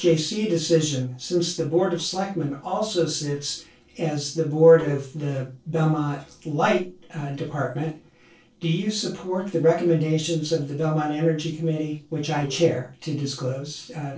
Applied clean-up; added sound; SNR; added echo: neural separator model SepFormer DNS4.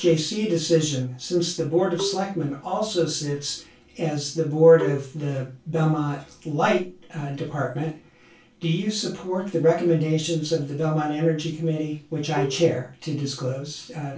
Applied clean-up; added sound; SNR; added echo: none; Marimba, xylophone; 9 dB; reverberation time 0.2 s.